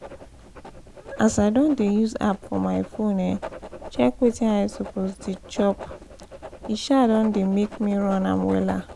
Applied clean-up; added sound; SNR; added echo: none; Writing; 16 dB; none.